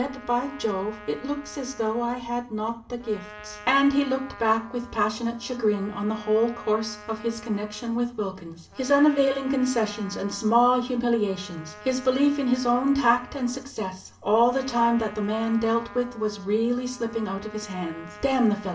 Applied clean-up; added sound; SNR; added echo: none; Trumpet; 19 dB; reverberation time 0.4 s.